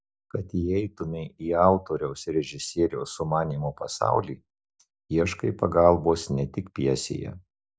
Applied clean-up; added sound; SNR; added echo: none; none; none; none.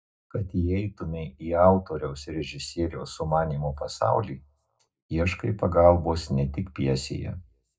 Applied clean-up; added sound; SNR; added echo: none; none; none; reverberation time 0.3 s.